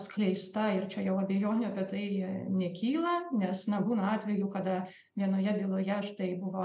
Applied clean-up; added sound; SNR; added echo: none; none; none; none.